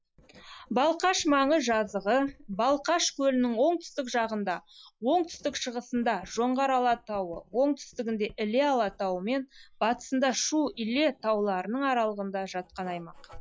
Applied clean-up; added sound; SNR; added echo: classical method log-MMSE.